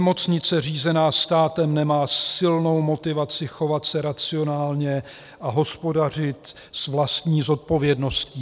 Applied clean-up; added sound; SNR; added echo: none; none; none; none.